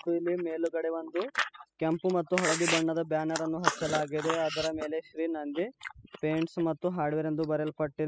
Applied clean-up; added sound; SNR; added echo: classical method spectral subtraction.